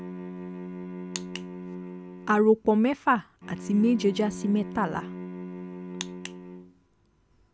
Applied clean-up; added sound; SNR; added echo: none; Bowed string instrument; 11 dB; none.